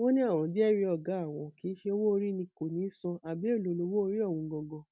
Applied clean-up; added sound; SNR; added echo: none; none; none; none.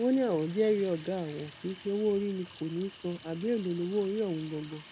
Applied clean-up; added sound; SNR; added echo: none; Sink (filling or washing) / Water tap, faucet; 20 dB; none.